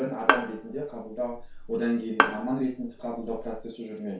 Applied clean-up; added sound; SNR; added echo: none; Bowed string instrument; -1 dB; reverberation time 0.2 s.